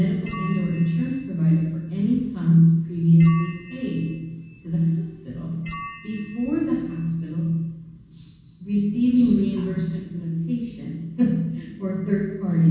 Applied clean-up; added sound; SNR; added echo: none; Bell; 3 dB; reverberation time 1.2 s.